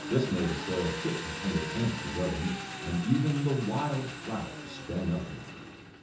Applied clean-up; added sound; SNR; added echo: none; Engine; 7 dB; reverberation time 0.6 s.